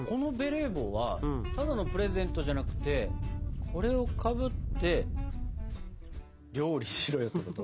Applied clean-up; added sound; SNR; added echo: none; Wind; 2 dB; none.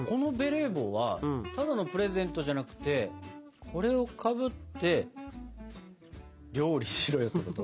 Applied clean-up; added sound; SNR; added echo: none; none; none; none.